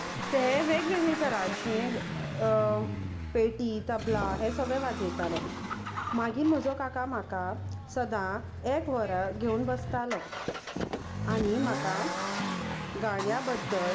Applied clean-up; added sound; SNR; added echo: none; Accelerating, revving, vroom; 4 dB; reverberation time 2.1 s.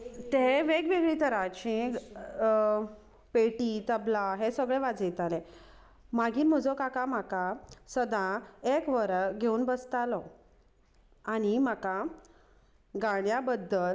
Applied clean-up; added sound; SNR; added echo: none; none; none; none.